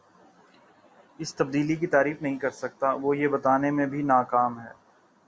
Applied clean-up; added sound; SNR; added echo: none; none; none; none.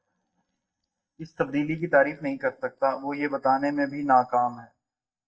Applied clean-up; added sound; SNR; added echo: neural mask model DeepFilterNet 3.